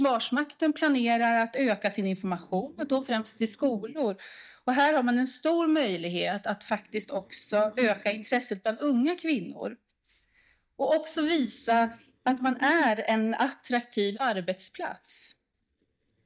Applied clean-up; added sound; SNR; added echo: neural mask model DeepFilterNet 3.